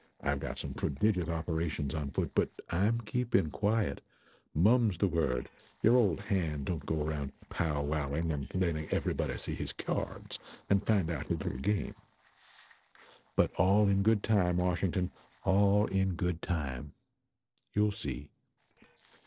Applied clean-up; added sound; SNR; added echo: neural separator model SepFormer DNS4.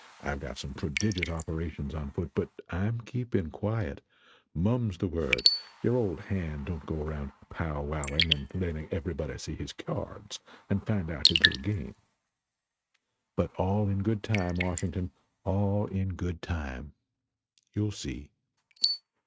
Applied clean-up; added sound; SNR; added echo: neural mask model RNNoise.